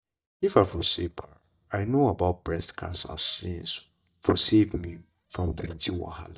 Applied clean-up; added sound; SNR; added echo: neural mask model DeepFilterNet 3.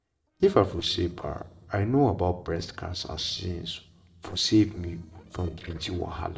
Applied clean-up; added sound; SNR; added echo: neural separator model SepFormer DNS4.